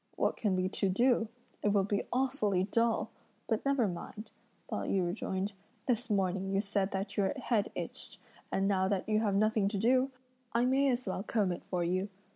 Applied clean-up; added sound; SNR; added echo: none; none; none; none.